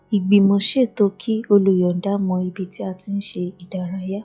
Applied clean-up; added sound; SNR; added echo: classical method log-MMSE.